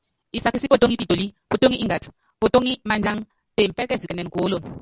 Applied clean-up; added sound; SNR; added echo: none; none; none; none.